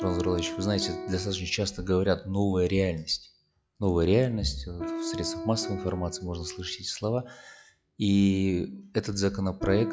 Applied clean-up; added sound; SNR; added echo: classical method log-MMSE.